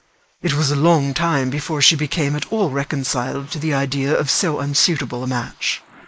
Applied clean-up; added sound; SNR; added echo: neural mask model Resemble Enhance denoiser.